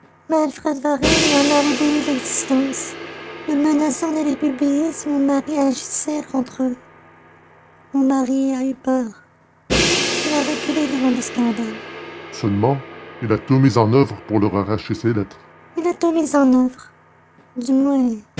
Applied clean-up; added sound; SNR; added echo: none; Crash cymbal; 9 dB; none.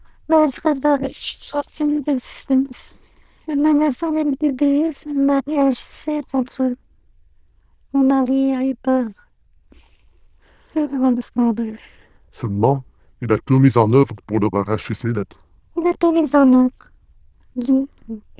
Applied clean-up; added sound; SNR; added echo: neural diffusion model UNIVERSE++.